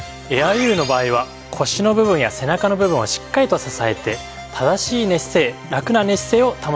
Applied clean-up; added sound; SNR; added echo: none; none; none; none.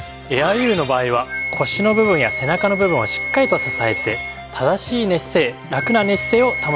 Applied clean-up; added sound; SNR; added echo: none; Wind instrument, woodwind instrument; 8 dB; none.